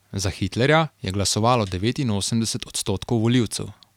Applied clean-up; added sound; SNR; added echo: none; none; none; none.